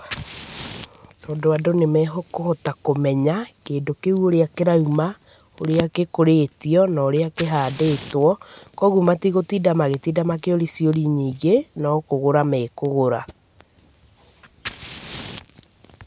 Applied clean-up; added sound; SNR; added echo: none; Fire; 14 dB; none.